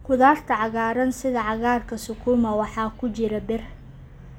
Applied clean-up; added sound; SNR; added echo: none; none; none; none.